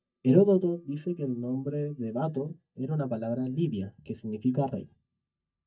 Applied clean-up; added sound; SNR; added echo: neural mask model DeepFilterNet 3.